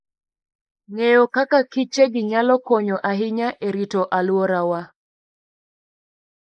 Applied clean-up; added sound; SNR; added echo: neural mask model Resemble Enhance denoiser.